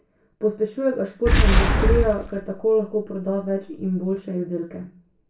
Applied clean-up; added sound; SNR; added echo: none; Boom; -3 dB; reverberation time 0.3 s.